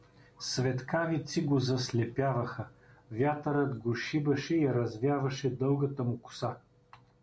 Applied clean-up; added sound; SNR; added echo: none; none; none; none.